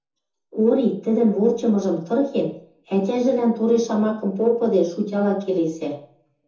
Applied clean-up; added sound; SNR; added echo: none; none; none; reverberation time 0.6 s.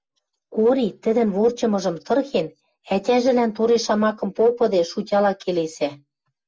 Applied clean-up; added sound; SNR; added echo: none; none; none; none.